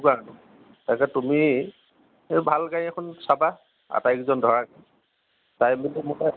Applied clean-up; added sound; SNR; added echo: none; none; none; none.